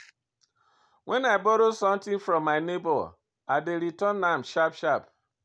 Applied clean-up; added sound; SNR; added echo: none; none; none; none.